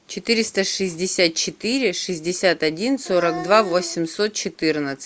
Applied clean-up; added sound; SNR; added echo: none; none; none; none.